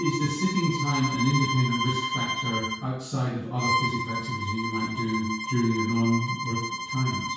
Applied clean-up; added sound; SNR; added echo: none; Bowed string instrument; 4 dB; reverberation time 0.6 s.